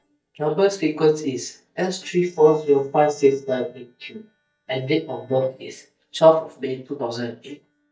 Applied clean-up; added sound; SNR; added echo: neural mask model DeepFilterNet 3.